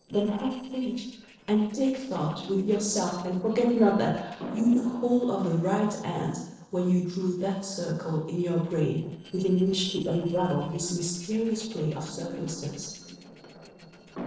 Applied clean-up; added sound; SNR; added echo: neural separator model SepFormer DNS4.